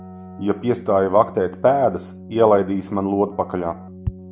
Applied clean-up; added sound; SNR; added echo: none; Keyboard (musical); 17 dB; none.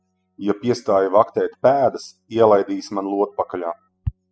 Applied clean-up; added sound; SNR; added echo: classical method spectral subtraction.